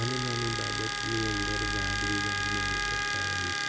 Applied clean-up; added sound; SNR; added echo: none; Domestic sounds, home sounds + Wind instrument, woodwind instrument; -4 dB; none.